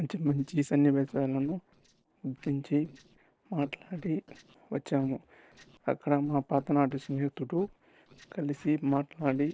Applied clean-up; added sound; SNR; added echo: neural separator model SepFormer DNS4.